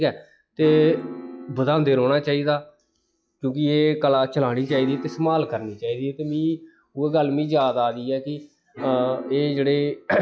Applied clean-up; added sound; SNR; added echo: classical method log-MMSE.